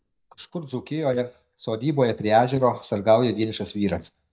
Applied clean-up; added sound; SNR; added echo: neural mask model DeepFilterNet 3.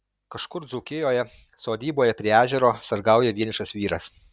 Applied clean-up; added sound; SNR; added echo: none; none; none; none.